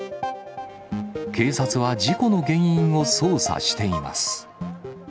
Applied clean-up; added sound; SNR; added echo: none; none; none; none.